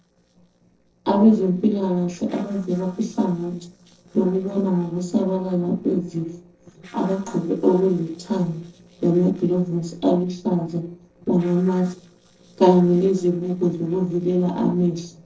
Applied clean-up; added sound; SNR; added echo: neural separator model SepFormer DNS4.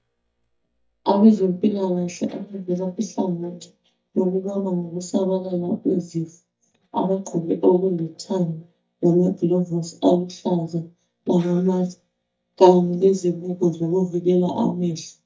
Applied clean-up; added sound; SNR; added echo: neural mask model DeepFilterNet 3.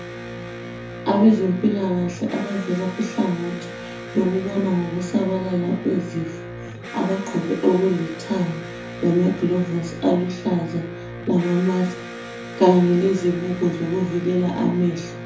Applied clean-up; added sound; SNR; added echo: none; Electric guitar; 12 dB; reverberation time 0.7 s.